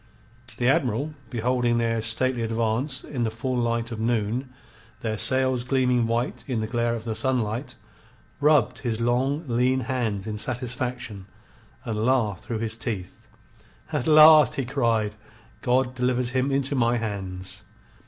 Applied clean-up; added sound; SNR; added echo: none; Tambourine; 11 dB; none.